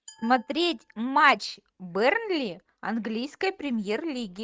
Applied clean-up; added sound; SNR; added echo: neural mask model RNNoise.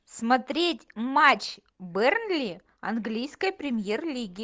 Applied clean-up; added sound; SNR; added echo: none; none; none; none.